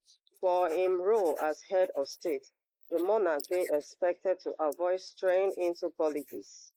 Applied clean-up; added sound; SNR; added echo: neural mask model Resemble Enhance denoiser.